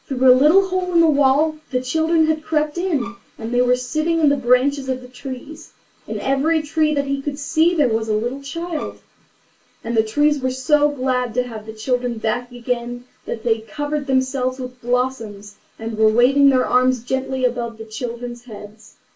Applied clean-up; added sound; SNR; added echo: none; Bowed string instrument; 20 dB; reverberation time 0.2 s.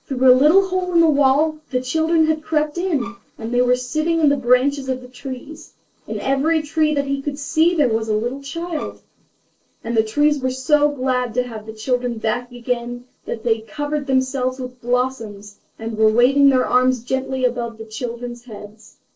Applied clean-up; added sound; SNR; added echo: neural separator model SepFormer DNS4.